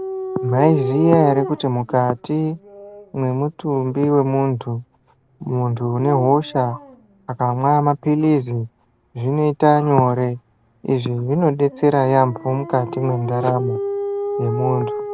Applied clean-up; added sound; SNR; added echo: none; Dog; 11 dB; none.